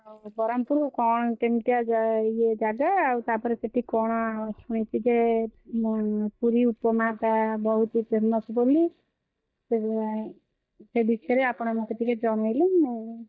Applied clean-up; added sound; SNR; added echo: neural mask model DeepFilterNet 3.